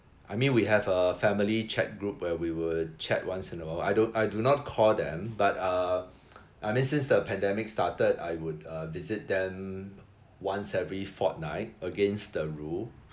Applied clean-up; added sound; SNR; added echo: none; none; none; none.